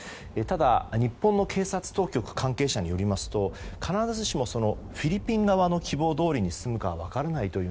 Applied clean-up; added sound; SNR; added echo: none; Thunder; 15 dB; none.